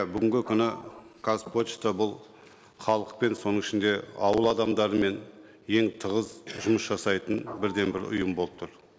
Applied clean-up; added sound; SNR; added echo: none; Printer / Engine; 17 dB; none.